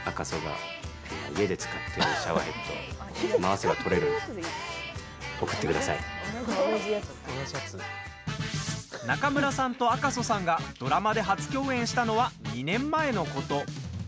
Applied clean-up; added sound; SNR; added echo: none; none; none; none.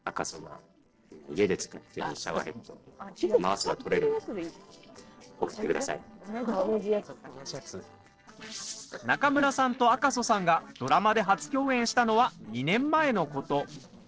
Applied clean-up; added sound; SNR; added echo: neural separator model SepFormer DNS4.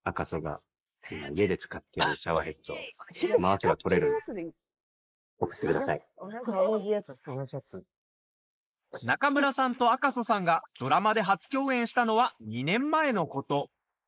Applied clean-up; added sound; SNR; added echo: neural mask model Resemble Enhance denoiser.